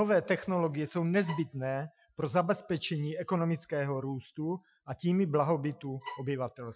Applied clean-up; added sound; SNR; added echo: classical method Wiener filter.